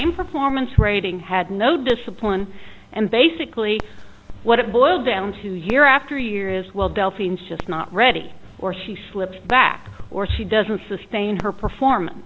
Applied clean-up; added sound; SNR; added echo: none; none; none; none.